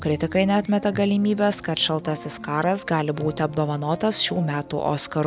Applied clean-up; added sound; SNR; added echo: none; none; none; none.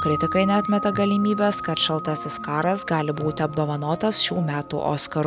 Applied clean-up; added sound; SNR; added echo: none; Wind chime; 10 dB; none.